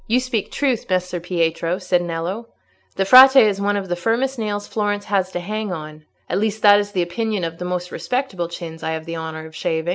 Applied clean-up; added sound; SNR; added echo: none; none; none; none.